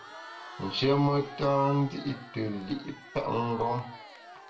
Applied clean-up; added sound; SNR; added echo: none; Crowd; 16 dB; reverberation time 0.3 s.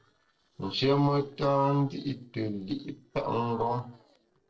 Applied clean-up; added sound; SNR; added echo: neural separator model SepFormer DNS4.